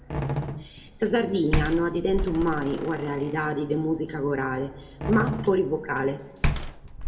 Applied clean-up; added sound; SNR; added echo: none; Slam; 5 dB; reverberation time 1.3 s.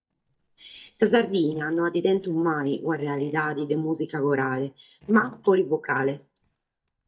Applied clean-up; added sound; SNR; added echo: neural mask model DeepFilterNet 3.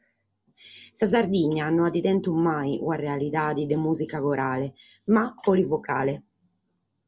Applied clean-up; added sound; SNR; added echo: none; none; none; none.